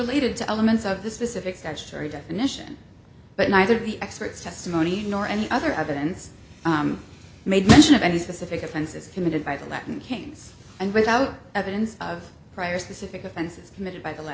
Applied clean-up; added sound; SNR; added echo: none; none; none; none.